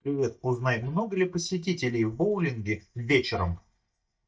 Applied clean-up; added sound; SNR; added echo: neural mask model DeepFilterNet 3.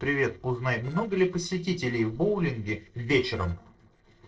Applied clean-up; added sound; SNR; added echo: neural separator model SepFormer DNS4.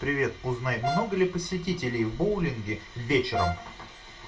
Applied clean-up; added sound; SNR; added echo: none; Brass instrument; 5 dB; reverberation time 0.2 s.